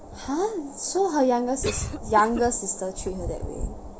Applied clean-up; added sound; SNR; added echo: none; Cough; 13 dB; none.